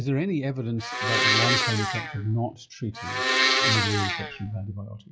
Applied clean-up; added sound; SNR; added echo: classical method log-MMSE.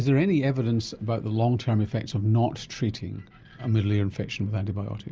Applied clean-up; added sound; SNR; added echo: none; none; none; none.